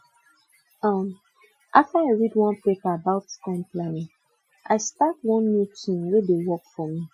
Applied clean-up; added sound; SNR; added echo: classical method Wiener filter.